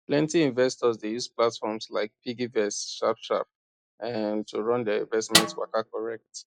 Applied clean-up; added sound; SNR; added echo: classical method log-MMSE.